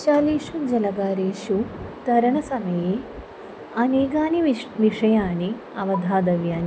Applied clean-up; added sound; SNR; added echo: none; Whoosh, swoosh, swish; 20 dB; none.